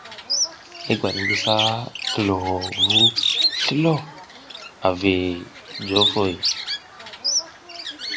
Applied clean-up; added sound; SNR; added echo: none; Bird; 0 dB; none.